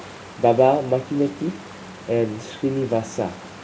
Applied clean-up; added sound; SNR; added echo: none; Water; 18 dB; reverberation time 0.4 s.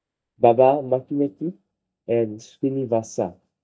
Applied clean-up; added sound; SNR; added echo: neural mask model DeepFilterNet 3.